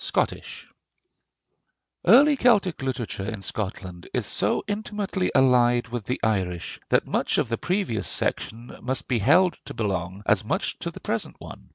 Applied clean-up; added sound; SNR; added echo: none; none; none; none.